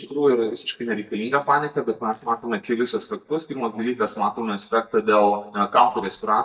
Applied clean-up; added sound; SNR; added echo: neural mask model DeepFilterNet 3.